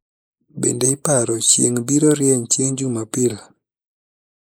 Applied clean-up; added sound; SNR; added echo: neural mask model Resemble Enhance denoiser.